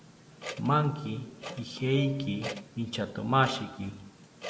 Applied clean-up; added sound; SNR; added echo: none; Piano + Clock; 13 dB; none.